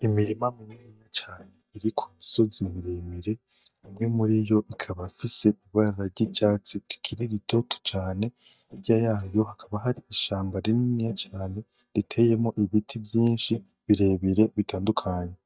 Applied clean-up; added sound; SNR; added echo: neural mask model DeepFilterNet 3.